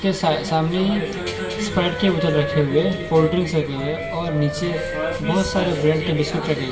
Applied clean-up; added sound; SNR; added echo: none; Wind instrument, woodwind instrument; 11 dB; reverberation time 2.0 s.